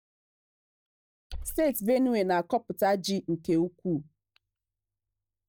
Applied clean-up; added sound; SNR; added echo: neural mask model DeepFilterNet 3.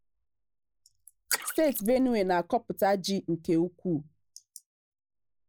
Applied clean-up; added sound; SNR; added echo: neural mask model Resemble Enhance denoiser.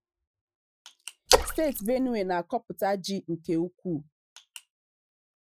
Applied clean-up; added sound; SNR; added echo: classical method Wiener filter.